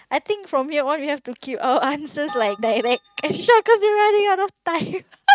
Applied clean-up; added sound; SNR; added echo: neural mask model RNNoise.